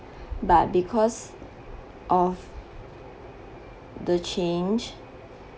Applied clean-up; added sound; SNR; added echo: none; none; none; none.